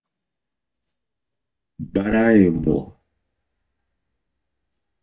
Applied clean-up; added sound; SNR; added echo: neural mask model DeepFilterNet 3.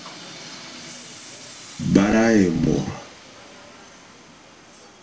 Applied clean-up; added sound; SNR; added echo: none; Train; 17 dB; reverberation time 0.2 s.